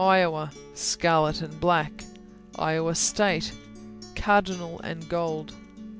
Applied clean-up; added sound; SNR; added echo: none; Acoustic guitar; 17 dB; none.